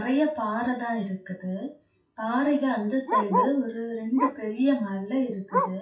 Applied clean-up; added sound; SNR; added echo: classical method WPE with log-MMSE.